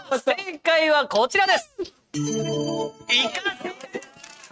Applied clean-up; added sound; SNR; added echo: neural mask model RNNoise.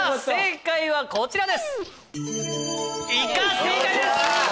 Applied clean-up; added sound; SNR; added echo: none; Dog; 12 dB; none.